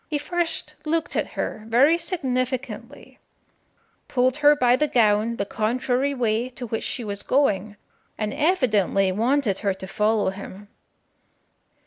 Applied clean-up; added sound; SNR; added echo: none; none; none; none.